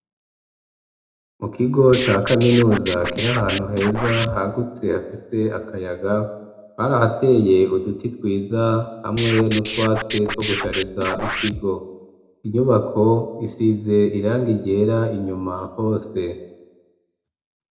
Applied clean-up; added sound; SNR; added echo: none; Scratching (performance technique); 6 dB; reverberation time 0.6 s.